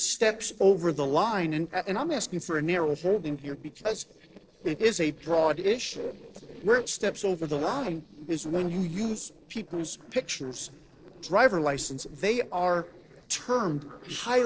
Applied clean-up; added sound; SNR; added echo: neural separator model SepFormer DNS4.